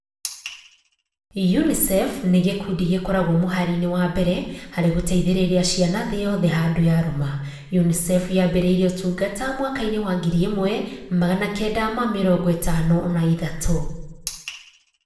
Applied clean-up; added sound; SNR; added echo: none; none; none; reverberation time 0.8 s.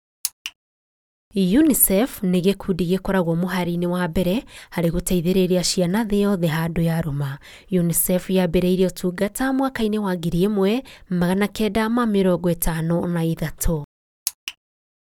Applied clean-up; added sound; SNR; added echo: none; none; none; none.